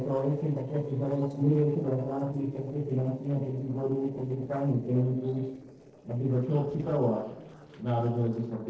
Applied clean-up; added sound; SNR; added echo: neural separator model SepFormer DNS4.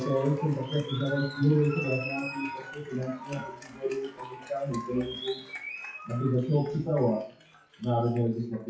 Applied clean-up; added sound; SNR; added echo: classical method WPE with log-MMSE.